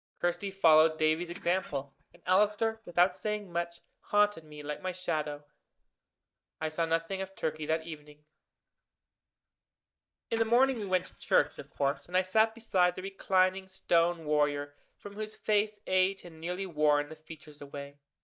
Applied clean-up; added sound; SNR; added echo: neural mask model DeepFilterNet 3.